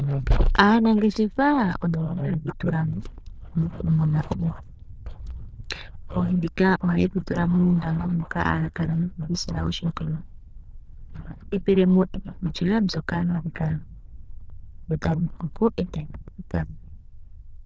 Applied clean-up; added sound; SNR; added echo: neural diffusion model UNIVERSE++.